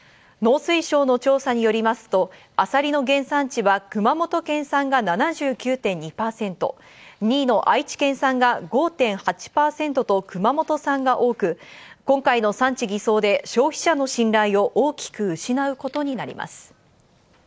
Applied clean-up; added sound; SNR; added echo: none; none; none; none.